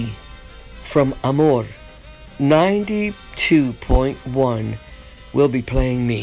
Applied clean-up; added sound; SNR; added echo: none; none; none; none.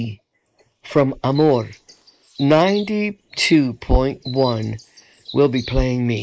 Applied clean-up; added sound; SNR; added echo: neural mask model Resemble Enhance denoiser.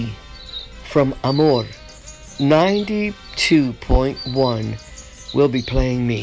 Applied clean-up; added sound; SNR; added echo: none; Chirp, tweet; 18 dB; none.